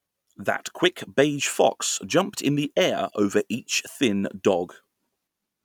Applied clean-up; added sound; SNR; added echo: none; none; none; none.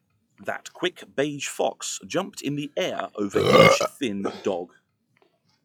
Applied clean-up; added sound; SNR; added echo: classical method log-MMSE.